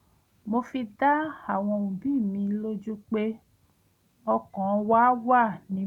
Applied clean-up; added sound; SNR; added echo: none; none; none; none.